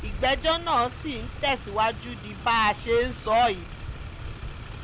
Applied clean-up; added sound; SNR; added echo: none; Motor vehicle (road); 10 dB; none.